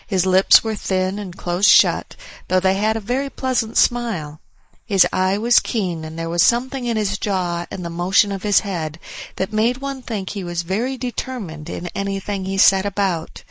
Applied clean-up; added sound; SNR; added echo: neural mask model Resemble Enhance denoiser.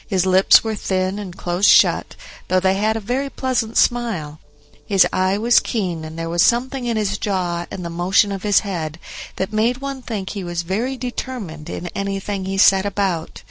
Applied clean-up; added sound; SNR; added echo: neural separator model SepFormer DNS4.